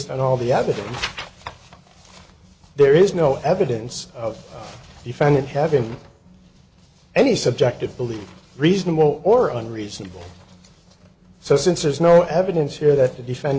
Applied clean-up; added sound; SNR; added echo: none; none; none; none.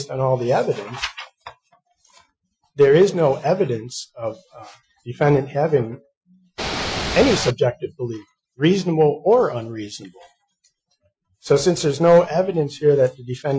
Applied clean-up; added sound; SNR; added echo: classical method Wiener filter.